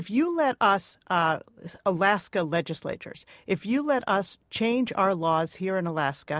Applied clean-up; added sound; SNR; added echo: none; none; none; none.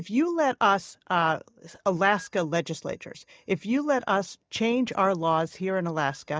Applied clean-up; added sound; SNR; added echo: neural mask model DeepFilterNet 3.